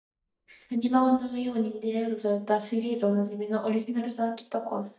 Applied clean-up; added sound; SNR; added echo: neural mask model DeepFilterNet 3.